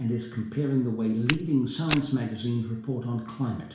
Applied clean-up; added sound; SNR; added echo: none; Walk, footsteps; 5 dB; reverberation time 0.7 s.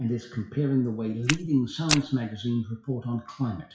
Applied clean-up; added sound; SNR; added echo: classical method WPE with log-MMSE.